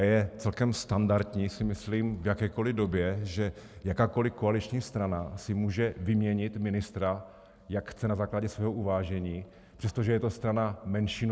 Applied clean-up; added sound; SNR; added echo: none; none; none; none.